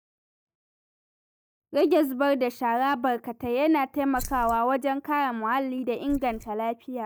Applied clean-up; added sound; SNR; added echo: neural mask model DeepFilterNet 3.